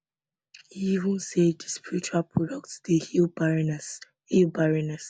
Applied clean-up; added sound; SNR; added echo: none; none; none; none.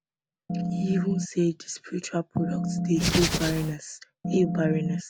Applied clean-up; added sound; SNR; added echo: none; Organ + Hands; -1 dB; none.